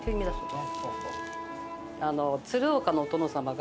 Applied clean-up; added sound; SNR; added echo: none; Bass drum; 3 dB; none.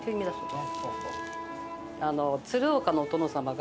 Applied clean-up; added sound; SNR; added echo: none; none; none; none.